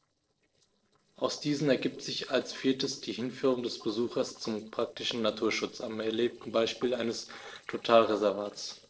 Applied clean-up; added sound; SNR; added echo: neural separator model SepFormer DNS4.